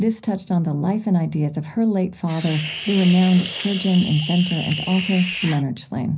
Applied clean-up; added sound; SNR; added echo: none; Hiss; 9 dB; reverberation time 0.5 s.